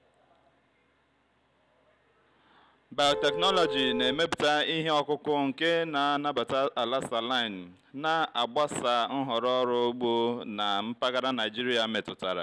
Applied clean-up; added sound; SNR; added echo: none; Vehicle horn, car horn, honking; 4 dB; none.